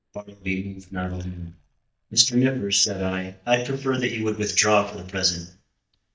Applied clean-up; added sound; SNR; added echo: neural mask model DeepFilterNet 3.